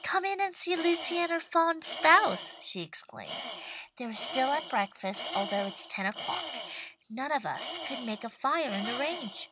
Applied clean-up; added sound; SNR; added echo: none; Tools; 10 dB; none.